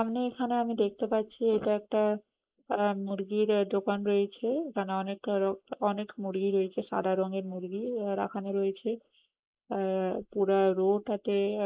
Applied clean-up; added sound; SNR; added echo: neural mask model Resemble Enhance denoiser.